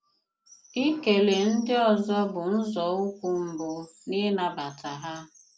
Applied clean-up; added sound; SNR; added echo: none; none; none; none.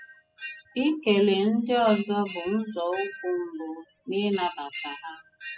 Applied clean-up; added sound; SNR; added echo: classical method spectral subtraction.